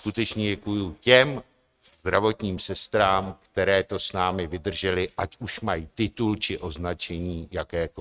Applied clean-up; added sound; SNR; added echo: neural mask model RNNoise.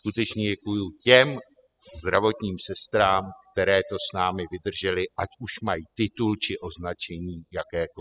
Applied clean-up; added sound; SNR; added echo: classical method spectral subtraction.